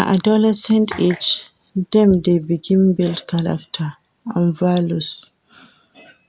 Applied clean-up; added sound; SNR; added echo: none; none; none; none.